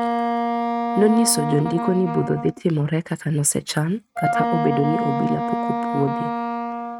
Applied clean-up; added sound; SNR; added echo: neural mask model RNNoise.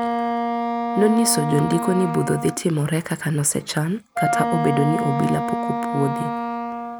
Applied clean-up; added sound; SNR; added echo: none; Wind instrument, woodwind instrument; 2 dB; none.